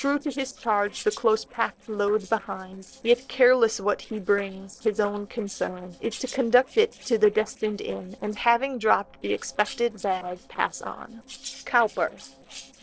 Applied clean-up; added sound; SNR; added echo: neural separator model SepFormer DNS4.